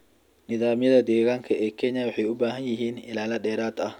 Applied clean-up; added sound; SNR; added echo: none; none; none; none.